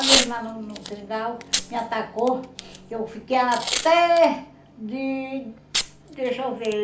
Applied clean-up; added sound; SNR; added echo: none; Packing tape, duct tape / Tearing; 5 dB; reverberation time 0.4 s.